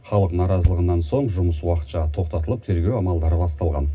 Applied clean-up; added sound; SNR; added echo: none; Bass drum; 10 dB; reverberation time 0.4 s.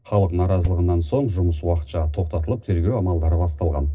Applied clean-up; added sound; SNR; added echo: neural separator model SepFormer DNS4.